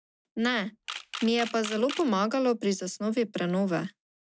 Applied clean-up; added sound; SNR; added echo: none; Camera; 12 dB; none.